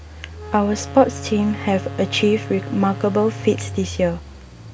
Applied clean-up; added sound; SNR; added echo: none; Engine + Wind instrument, woodwind instrument; 11 dB; none.